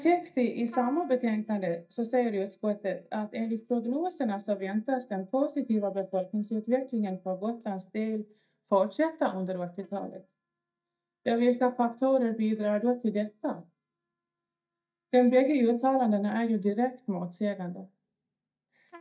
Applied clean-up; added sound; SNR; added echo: neural mask model DeepFilterNet 3.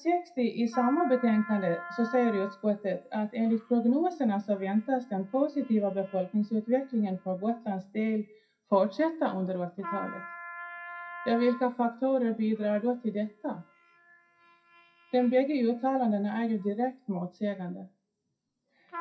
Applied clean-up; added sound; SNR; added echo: classical method WPE with log-MMSE.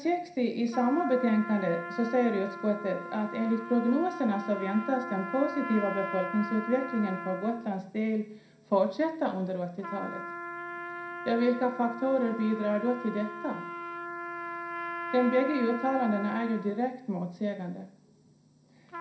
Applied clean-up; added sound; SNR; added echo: none; Trumpet; 10 dB; reverberation time 0.5 s.